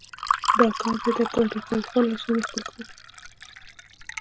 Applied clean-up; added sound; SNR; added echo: none; Fill (with liquid) / Water; 4 dB; none.